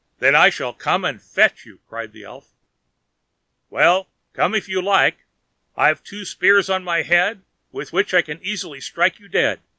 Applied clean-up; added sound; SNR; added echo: none; none; none; none.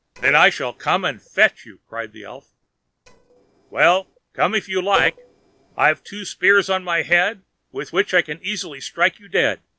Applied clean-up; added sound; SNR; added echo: neural separator model SepFormer DNS4.